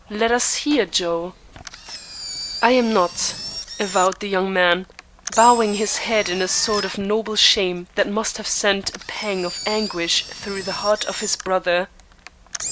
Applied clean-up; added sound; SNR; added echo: none; Engine; 12 dB; none.